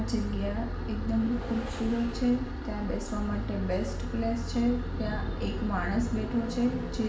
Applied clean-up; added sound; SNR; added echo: none; Vehicle; 4 dB; reverberation time 0.6 s.